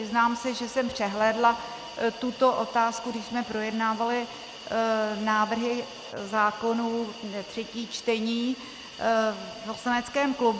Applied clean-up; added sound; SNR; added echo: none; Hiss; 17 dB; none.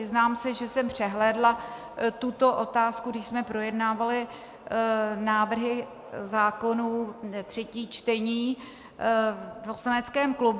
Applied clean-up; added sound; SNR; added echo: none; none; none; none.